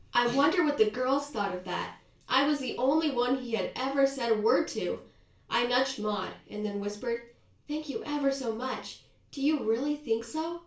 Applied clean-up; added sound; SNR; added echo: none; none; none; reverberation time 0.3 s.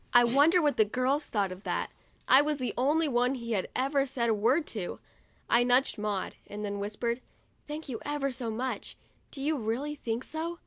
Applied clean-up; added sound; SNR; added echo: none; none; none; none.